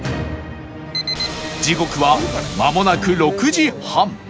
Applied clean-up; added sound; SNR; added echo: none; Engine / Car; 13 dB; none.